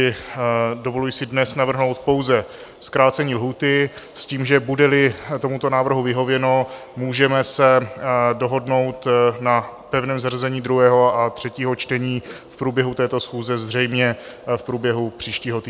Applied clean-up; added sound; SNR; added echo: none; none; none; none.